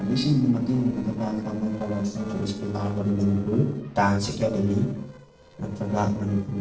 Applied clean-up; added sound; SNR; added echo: neural separator model SepFormer DNS4.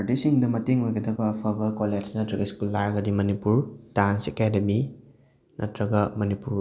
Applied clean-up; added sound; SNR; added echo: none; none; none; none.